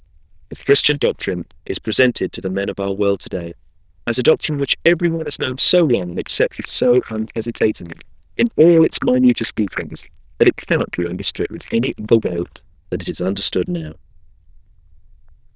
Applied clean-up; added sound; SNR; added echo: neural diffusion model UNIVERSE++.